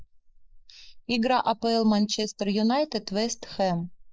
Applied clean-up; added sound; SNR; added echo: neural mask model Resemble Enhance denoiser.